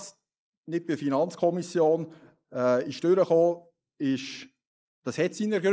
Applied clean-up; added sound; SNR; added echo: neural mask model Resemble Enhance denoiser.